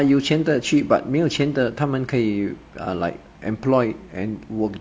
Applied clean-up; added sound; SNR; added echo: none; none; none; none.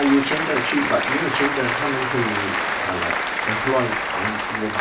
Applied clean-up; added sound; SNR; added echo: none; Applause; 0 dB; reverberation time 0.3 s.